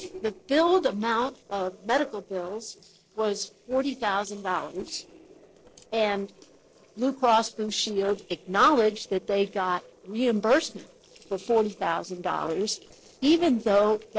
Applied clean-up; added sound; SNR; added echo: neural separator model SepFormer DNS4.